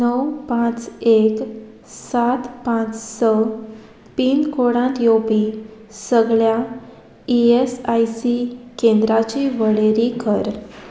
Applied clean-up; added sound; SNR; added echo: none; none; none; none.